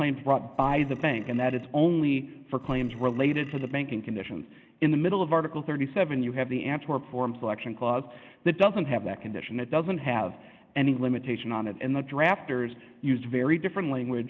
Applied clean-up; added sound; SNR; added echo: none; Burping, eructation; 19 dB; none.